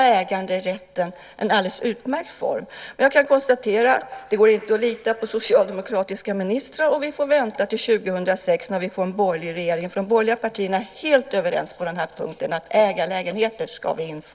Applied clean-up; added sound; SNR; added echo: none; none; none; none.